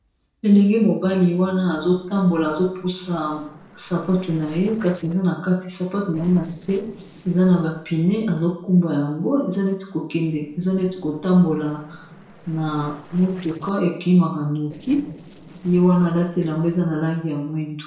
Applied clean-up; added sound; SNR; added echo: neural separator model SepFormer DNS4.